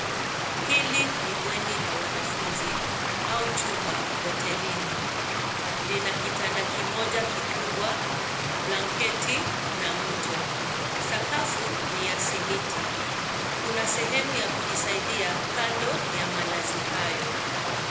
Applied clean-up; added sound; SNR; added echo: none; Stream; -4 dB; reverberation time 0.8 s.